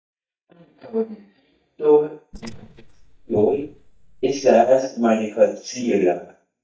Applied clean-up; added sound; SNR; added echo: neural mask model DeepFilterNet 3.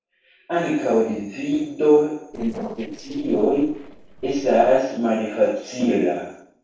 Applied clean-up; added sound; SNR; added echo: neural separator model SepFormer DNS4.